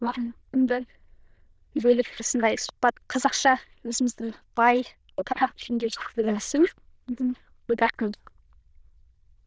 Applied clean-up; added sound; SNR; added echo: neural diffusion model UNIVERSE++.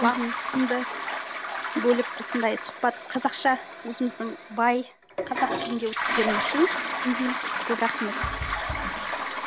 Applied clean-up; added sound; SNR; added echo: none; Toilet flush; 3 dB; none.